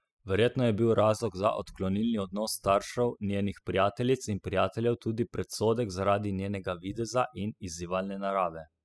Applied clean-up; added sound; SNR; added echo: classical method spectral subtraction.